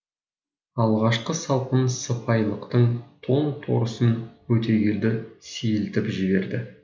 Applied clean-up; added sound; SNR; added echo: none; none; none; none.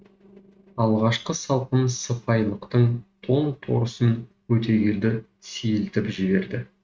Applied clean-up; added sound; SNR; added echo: neural mask model RNNoise.